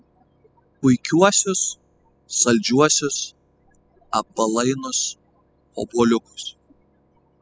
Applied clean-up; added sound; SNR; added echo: classical method spectral subtraction.